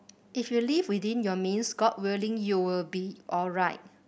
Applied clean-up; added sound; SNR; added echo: none; none; none; none.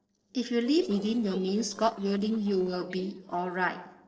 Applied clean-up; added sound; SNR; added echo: neural separator model SepFormer DNS4.